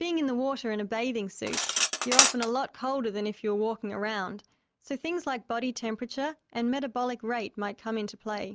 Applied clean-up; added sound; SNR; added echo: none; Cutlery, silverware; -1 dB; none.